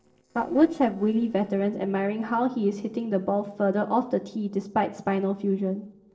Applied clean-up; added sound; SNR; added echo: neural separator model SepFormer DNS4.